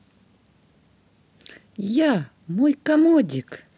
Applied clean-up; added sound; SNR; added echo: none; none; none; none.